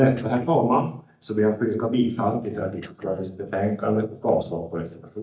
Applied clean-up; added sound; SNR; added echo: neural mask model DeepFilterNet 3.